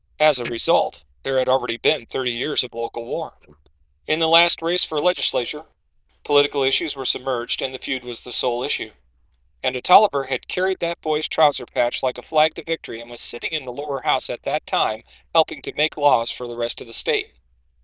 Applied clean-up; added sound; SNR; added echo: neural diffusion model UNIVERSE++.